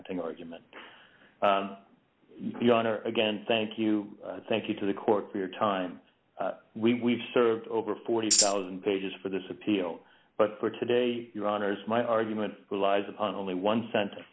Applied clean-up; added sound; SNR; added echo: none; Tambourine; -4 dB; none.